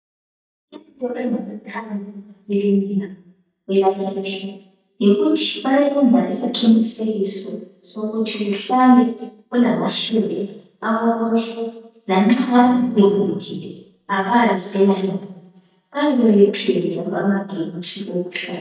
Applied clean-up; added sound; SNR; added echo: neural mask model DeepFilterNet 3.